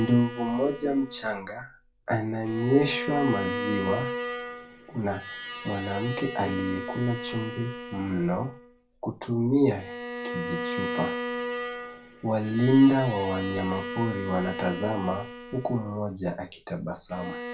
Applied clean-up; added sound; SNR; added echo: none; Bowed string instrument; 8 dB; reverberation time 0.2 s.